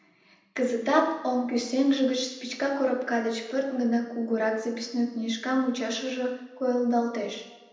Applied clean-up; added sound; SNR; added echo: none; none; none; reverberation time 0.8 s.